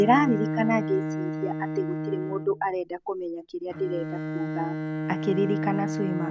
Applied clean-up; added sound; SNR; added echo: none; Bowed string instrument; 3 dB; none.